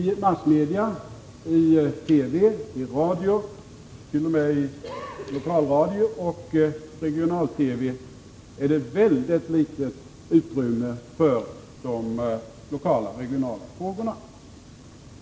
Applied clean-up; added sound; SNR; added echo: none; none; none; none.